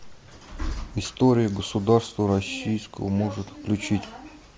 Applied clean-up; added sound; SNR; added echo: none; none; none; none.